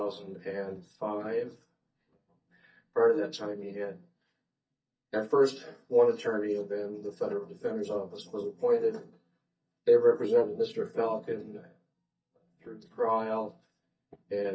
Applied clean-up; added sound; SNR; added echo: neural mask model DeepFilterNet 3.